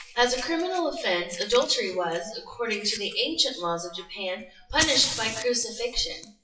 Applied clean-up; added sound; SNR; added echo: classical method WPE with log-MMSE.